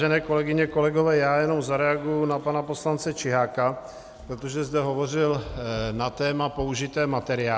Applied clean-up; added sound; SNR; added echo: none; none; none; none.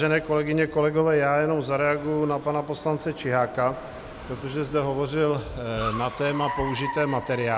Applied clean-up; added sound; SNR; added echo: none; Car; 14 dB; none.